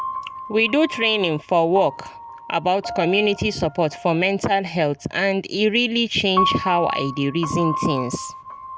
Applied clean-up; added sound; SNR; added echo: none; Piano; 9 dB; none.